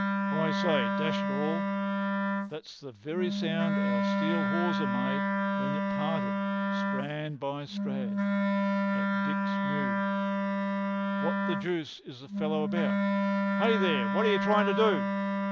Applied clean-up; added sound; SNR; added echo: none; Wind instrument, woodwind instrument; -5 dB; none.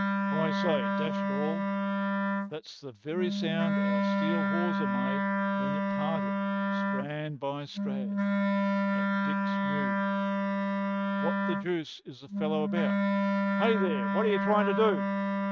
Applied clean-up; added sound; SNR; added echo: neural mask model RNNoise.